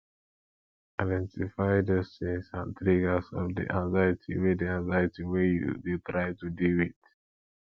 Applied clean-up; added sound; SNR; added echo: none; none; none; none.